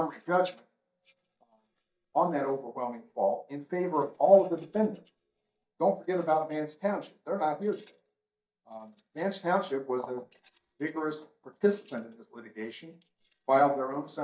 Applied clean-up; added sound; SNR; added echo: neural mask model DeepFilterNet 3.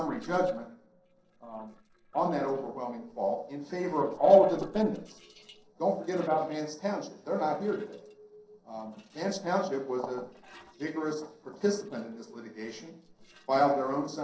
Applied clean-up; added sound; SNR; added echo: neural separator model SepFormer DNS4.